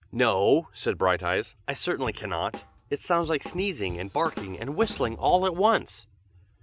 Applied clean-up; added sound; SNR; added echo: none; Drum / Drum kit; 15 dB; none.